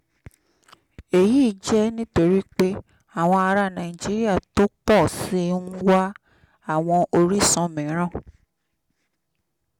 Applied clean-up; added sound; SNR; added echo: none; none; none; none.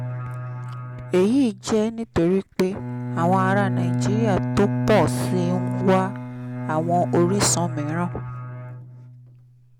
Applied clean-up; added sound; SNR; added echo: none; Bowed string instrument; 4 dB; none.